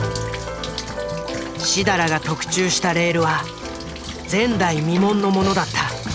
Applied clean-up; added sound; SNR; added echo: none; Rain; 15 dB; none.